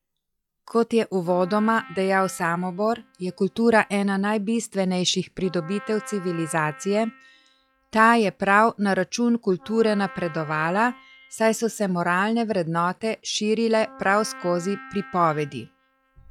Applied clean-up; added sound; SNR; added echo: classical method log-MMSE.